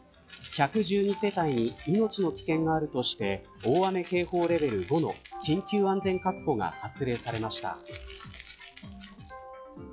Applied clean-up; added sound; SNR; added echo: classical method log-MMSE.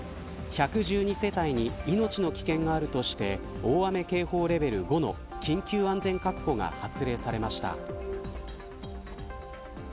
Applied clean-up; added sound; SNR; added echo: none; none; none; none.